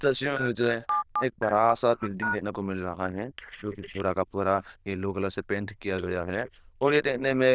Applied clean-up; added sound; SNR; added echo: neural diffusion model UNIVERSE++.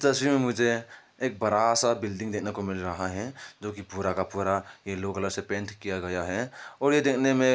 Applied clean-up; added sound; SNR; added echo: none; none; none; none.